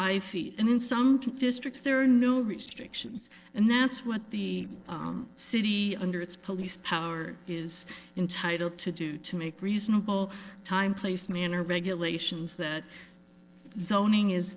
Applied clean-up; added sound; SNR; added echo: neural separator model SepFormer DNS4.